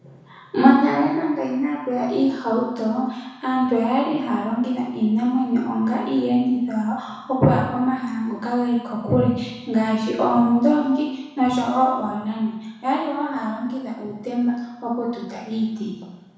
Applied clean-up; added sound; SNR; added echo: none; none; none; reverberation time 1.0 s.